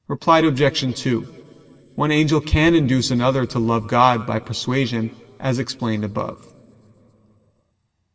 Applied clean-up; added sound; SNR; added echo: none; none; none; reverberation time 2.4 s.